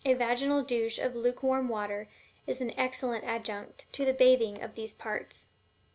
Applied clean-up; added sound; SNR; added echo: none; none; none; none.